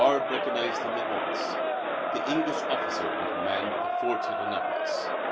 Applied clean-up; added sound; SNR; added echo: none; Crowd; -3 dB; none.